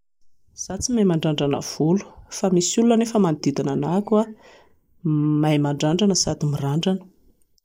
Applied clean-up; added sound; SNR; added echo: neural mask model Resemble Enhance denoiser.